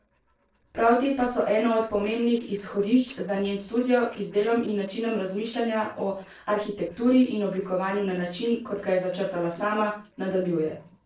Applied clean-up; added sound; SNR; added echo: neural separator model SepFormer DNS4.